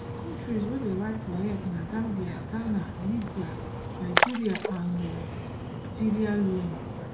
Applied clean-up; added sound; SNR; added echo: none; Splash, splatter; 2 dB; reverberation time 0.6 s.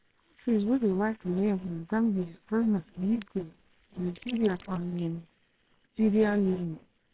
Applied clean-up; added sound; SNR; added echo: neural separator model SepFormer WHAMR!.